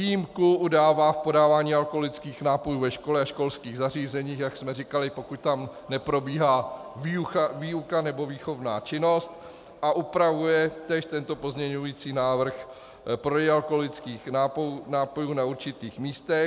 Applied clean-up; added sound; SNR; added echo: none; none; none; none.